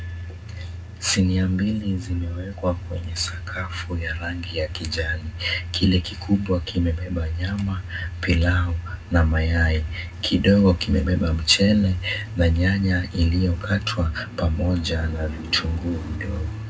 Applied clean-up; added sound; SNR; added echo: none; Idling / Engine starting / Accelerating, revving, vroom / Car; 11 dB; reverberation time 0.3 s.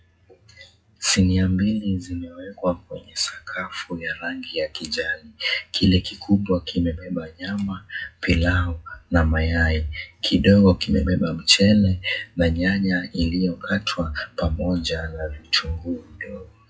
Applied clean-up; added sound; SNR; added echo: classical method WPE with log-MMSE.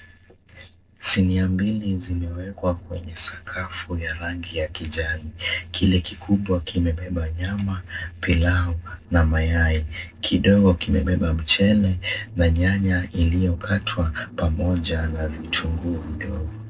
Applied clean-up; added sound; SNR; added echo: neural separator model SepFormer DNS4.